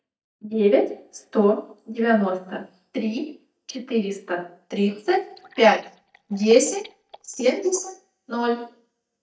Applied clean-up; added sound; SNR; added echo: neural mask model DeepFilterNet 3.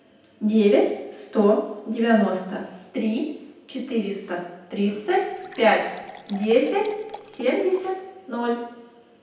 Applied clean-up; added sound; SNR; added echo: none; Fill (with liquid) / Water; 19 dB; reverberation time 0.8 s.